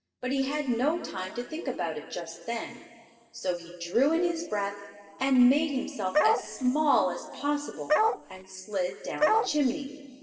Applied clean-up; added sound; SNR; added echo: none; Bark; -3 dB; reverberation time 2.4 s.